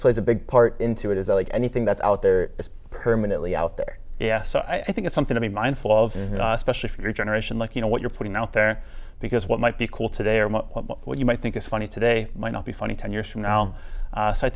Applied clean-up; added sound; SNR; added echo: none; none; none; none.